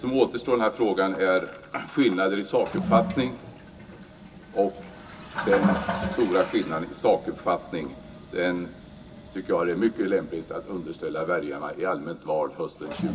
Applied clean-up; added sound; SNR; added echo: none; Toilet flush; 9 dB; reverberation time 0.2 s.